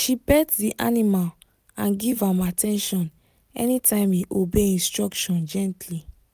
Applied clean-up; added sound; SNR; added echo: none; none; none; none.